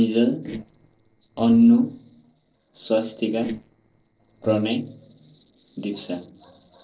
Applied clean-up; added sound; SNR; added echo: neural separator model SepFormer DNS4.